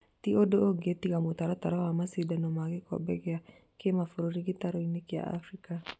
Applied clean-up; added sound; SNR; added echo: none; none; none; none.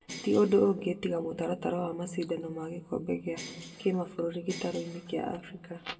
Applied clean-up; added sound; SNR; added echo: none; Bell; 15 dB; reverberation time 1.3 s.